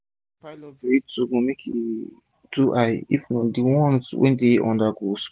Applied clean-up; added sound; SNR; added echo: none; none; none; none.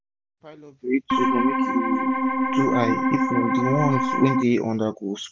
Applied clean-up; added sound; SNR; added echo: none; Organ; -3 dB; none.